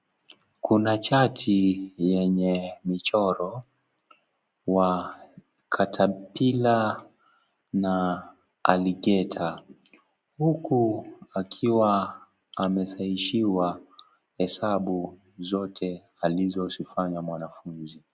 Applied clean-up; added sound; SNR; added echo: none; none; none; none.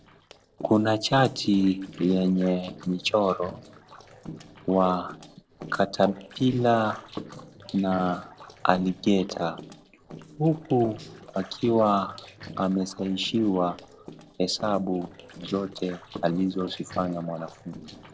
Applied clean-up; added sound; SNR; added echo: neural separator model SepFormer DNS4.